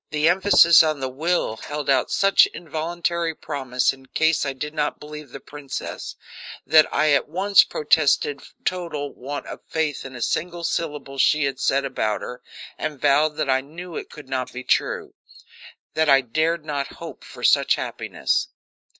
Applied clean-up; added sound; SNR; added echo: neural mask model Resemble Enhance denoiser.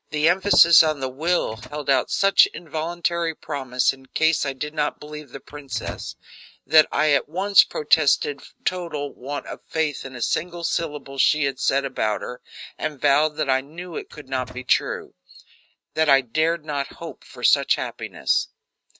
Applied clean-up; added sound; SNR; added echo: neural mask model RNNoise.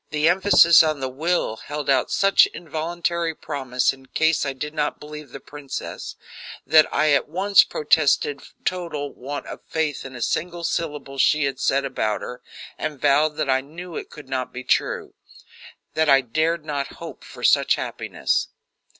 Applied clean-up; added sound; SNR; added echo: none; none; none; none.